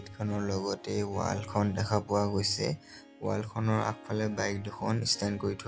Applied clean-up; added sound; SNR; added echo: none; Harp; 19 dB; none.